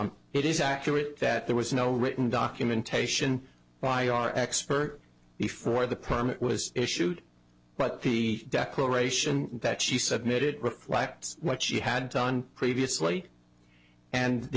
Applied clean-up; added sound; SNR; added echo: none; none; none; none.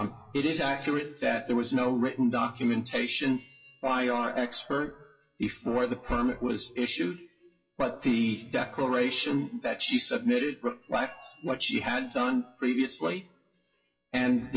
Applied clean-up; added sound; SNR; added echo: classical method WPE with log-MMSE.